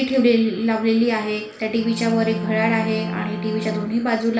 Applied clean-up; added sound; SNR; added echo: none; Bowed string instrument; 8 dB; reverberation time 0.5 s.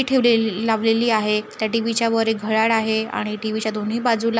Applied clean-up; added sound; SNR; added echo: none; none; none; none.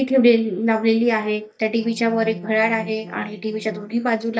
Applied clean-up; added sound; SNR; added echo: neural mask model DeepFilterNet 3.